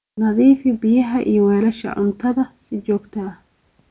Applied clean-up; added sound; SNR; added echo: none; none; none; none.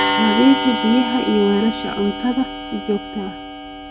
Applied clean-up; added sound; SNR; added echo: none; Clock; 4 dB; none.